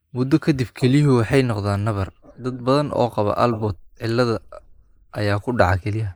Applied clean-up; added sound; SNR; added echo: neural mask model Resemble Enhance denoiser.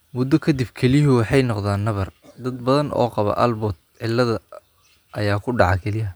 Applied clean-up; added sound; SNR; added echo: none; none; none; none.